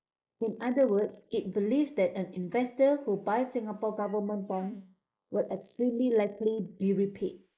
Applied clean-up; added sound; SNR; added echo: neural mask model Resemble Enhance denoiser.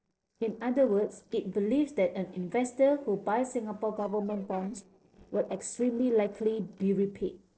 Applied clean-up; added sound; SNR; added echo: neural separator model SepFormer DNS4.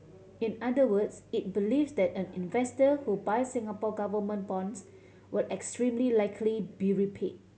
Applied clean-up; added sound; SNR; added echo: none; none; none; none.